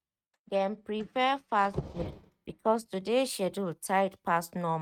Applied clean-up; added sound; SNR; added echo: neural mask model RNNoise.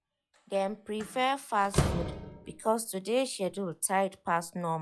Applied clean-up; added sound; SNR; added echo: classical method log-MMSE.